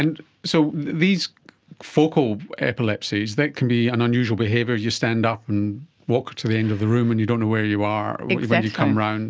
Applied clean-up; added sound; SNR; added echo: none; none; none; none.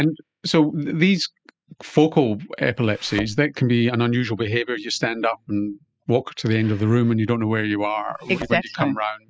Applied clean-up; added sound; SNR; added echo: classical method spectral subtraction.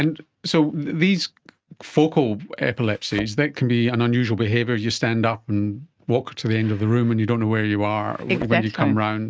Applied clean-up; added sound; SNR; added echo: neural mask model RNNoise.